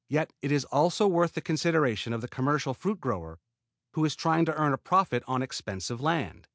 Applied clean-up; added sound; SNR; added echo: none; none; none; none.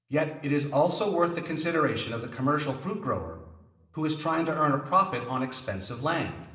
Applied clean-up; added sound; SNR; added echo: none; none; none; reverberation time 1.0 s.